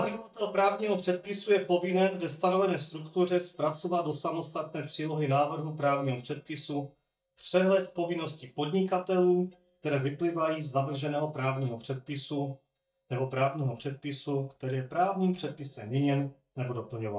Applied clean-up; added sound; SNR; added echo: neural mask model DeepFilterNet 3.